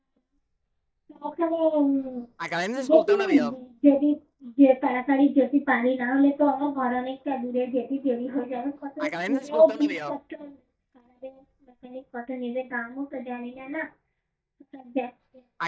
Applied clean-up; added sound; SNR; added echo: neural mask model DeepFilterNet 3.